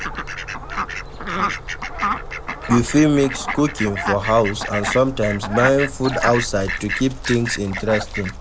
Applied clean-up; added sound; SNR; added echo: none; Fowl; 5 dB; none.